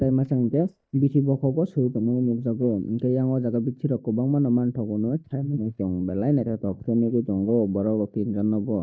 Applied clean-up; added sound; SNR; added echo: neural mask model DeepFilterNet 3.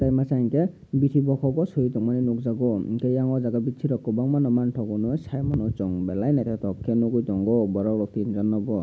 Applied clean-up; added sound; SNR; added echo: none; none; none; none.